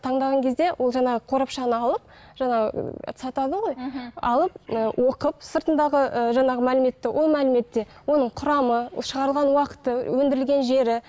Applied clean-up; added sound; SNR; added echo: none; none; none; none.